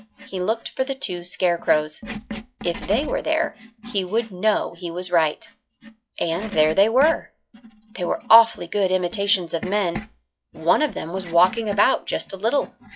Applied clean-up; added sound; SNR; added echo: classical method log-MMSE.